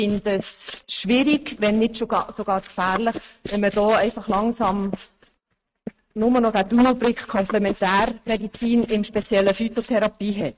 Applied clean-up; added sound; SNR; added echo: neural mask model RNNoise.